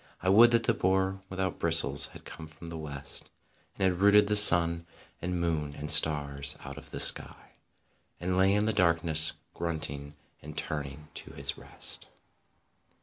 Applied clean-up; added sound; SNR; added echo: none; none; none; none.